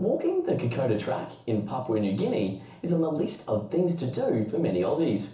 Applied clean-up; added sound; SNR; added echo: none; none; none; reverberation time 0.7 s.